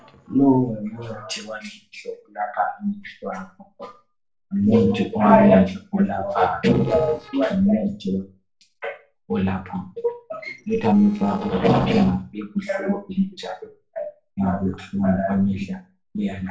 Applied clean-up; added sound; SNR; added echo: neural separator model SepFormer DNS4.